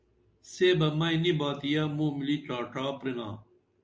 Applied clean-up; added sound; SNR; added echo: none; none; none; none.